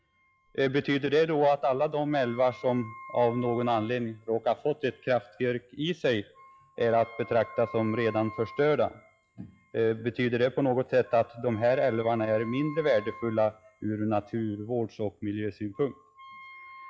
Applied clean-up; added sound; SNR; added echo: classical method log-MMSE.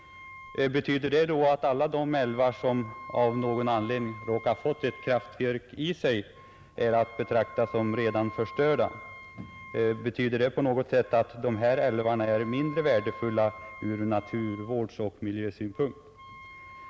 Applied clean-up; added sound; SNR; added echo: none; Wind instrument, woodwind instrument; 18 dB; none.